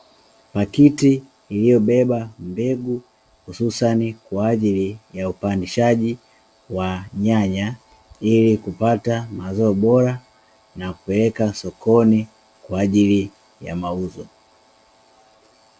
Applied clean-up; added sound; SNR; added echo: none; none; none; none.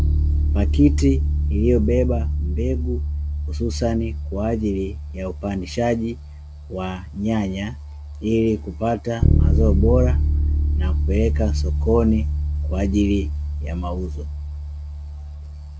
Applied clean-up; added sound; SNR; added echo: none; Bass guitar; -2 dB; none.